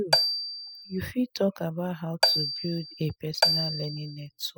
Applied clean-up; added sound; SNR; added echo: classical method spectral subtraction.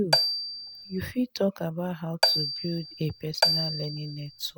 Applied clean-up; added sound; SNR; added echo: none; Marimba, xylophone; -3 dB; none.